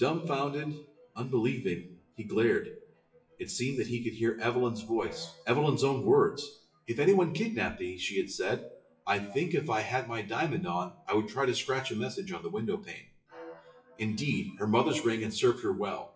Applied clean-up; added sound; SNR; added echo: classical method WPE with log-MMSE.